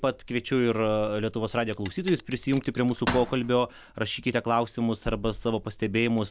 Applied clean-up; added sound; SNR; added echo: none; Bell; 13 dB; none.